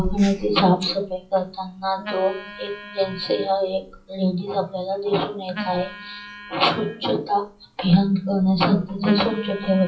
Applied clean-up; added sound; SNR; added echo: classical method WPE with log-MMSE.